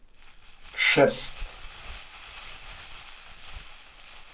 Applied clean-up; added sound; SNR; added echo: none; Crumpling, crinkling; 10 dB; none.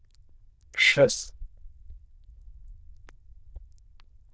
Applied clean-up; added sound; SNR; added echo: neural diffusion model UNIVERSE++.